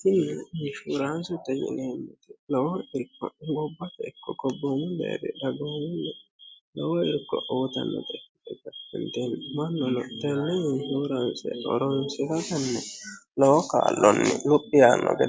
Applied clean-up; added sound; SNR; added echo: none; none; none; none.